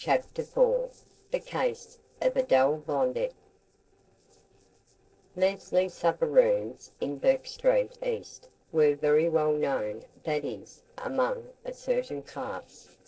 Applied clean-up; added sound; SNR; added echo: neural separator model SepFormer DNS4.